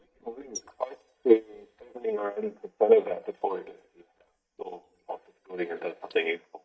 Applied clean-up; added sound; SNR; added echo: neural mask model DeepFilterNet 3.